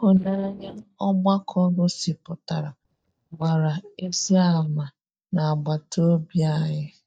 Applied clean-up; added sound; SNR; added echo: neural mask model DeepFilterNet 3.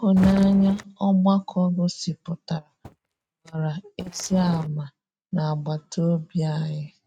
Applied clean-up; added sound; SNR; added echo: neural mask model RNNoise.